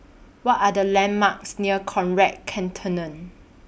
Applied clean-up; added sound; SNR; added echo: none; none; none; none.